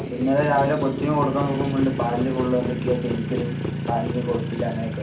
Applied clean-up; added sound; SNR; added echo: none; Motorcycle; 3 dB; reverberation time 0.4 s.